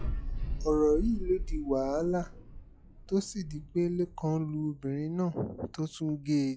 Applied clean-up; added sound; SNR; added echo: classical method log-MMSE.